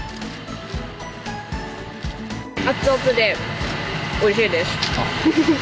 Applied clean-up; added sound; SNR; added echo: none; none; none; none.